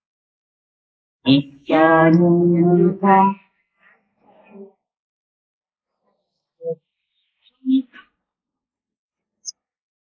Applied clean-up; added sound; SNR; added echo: neural mask model Resemble Enhance denoiser.